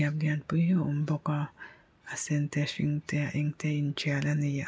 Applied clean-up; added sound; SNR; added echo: none; none; none; none.